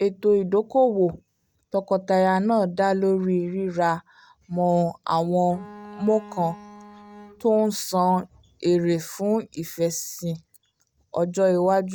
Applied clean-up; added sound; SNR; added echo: none; Bowed string instrument; 19 dB; none.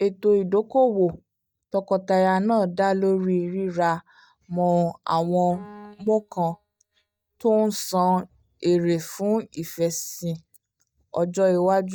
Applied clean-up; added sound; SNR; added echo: neural mask model DeepFilterNet 3.